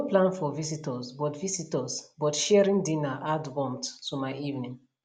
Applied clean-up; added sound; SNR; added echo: none; none; none; none.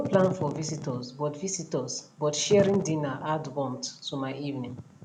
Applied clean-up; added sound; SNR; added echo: none; Wind / Fire; 10 dB; none.